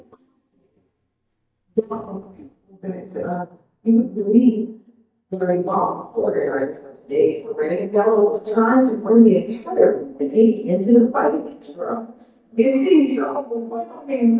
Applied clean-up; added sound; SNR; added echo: neural mask model DeepFilterNet 3.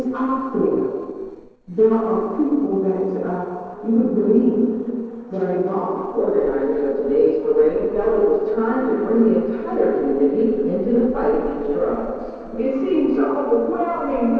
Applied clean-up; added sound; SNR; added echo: neural separator model SepFormer DNS4.